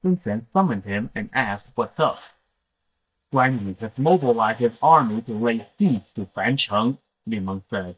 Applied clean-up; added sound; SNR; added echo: neural mask model DeepFilterNet 3.